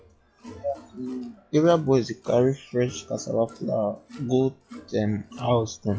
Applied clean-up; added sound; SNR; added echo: classical method log-MMSE.